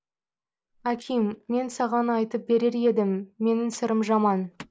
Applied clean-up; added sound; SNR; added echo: neural mask model Resemble Enhance denoiser.